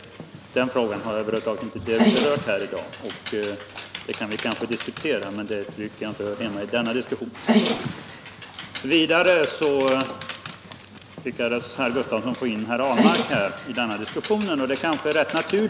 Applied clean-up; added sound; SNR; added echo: none; Dog; 4 dB; none.